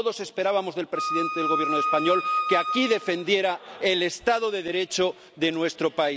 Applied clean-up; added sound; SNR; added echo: none; Wind instrument, woodwind instrument; 1 dB; none.